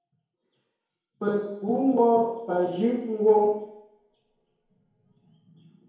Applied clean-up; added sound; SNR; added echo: none; none; none; reverberation time 0.9 s.